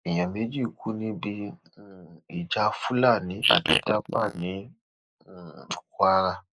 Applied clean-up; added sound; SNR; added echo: neural mask model Resemble Enhance denoiser.